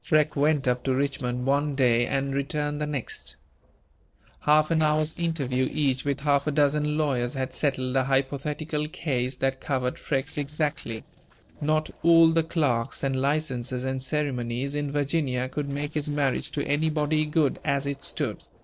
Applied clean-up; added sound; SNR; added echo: neural separator model SepFormer DNS4.